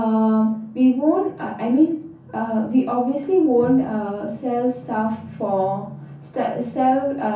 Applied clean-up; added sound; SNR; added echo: none; none; none; reverberation time 0.6 s.